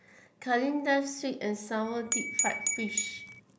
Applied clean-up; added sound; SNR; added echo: none; Glass / Bell; 0 dB; none.